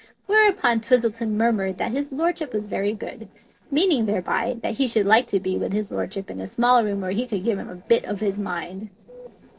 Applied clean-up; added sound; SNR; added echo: neural separator model SepFormer DNS4.